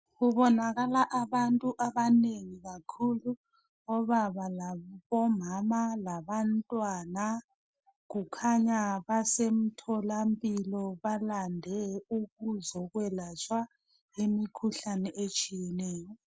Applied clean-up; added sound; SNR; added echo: none; none; none; none.